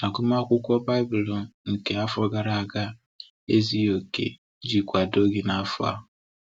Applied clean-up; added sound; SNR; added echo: none; none; none; none.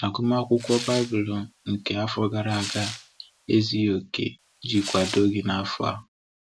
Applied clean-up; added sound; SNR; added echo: none; Tearing; 13 dB; none.